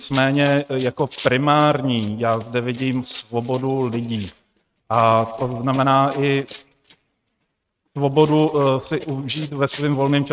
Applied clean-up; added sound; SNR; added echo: neural mask model RNNoise.